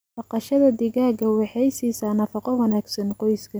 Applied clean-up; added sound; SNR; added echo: none; none; none; none.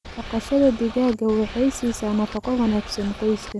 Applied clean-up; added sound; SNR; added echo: none; Boat, Water vehicle; 14 dB; none.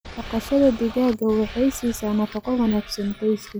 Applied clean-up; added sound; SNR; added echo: classical method log-MMSE.